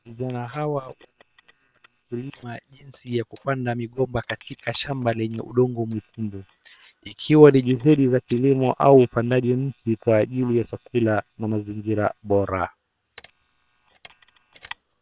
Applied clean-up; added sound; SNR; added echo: neural separator model SepFormer WHAM!.